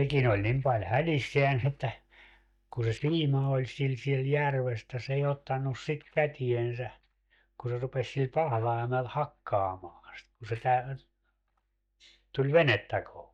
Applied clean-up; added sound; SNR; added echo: neural mask model DeepFilterNet 3.